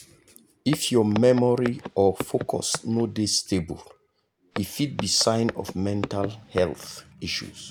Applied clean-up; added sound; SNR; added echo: none; Walk, footsteps; 12 dB; none.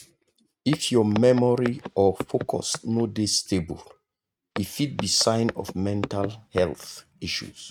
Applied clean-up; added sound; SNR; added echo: neural mask model RNNoise.